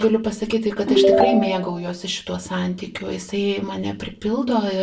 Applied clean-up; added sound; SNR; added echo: none; Ringtone / Chime; -4 dB; reverberation time 0.3 s.